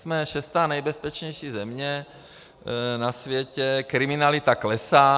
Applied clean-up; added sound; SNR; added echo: none; none; none; none.